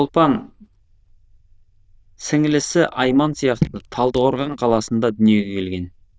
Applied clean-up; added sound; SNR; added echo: neural diffusion model UNIVERSE++.